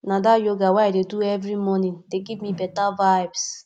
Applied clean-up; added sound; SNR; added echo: none; Whoosh, swoosh, swish; 19 dB; none.